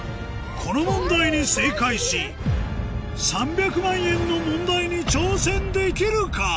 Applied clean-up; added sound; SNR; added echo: none; Aircraft; 16 dB; none.